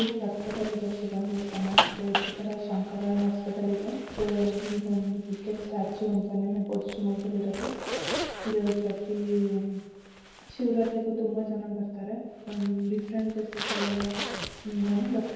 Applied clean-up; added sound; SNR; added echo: none; Zipper (clothing); 7 dB; reverberation time 1.2 s.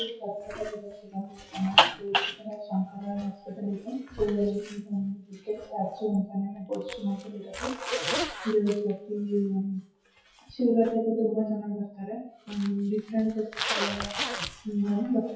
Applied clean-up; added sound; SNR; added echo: classical method WPE with log-MMSE.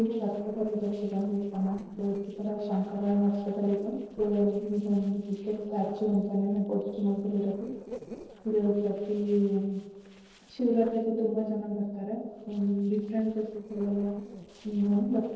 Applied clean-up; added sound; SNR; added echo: neural separator model SepFormer DNS4.